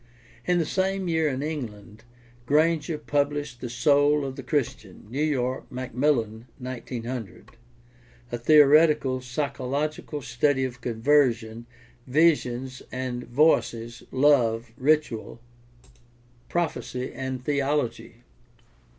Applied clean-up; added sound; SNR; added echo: none; none; none; none.